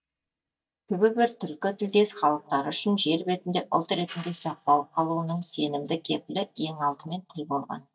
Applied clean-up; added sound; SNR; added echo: neural mask model DeepFilterNet 3.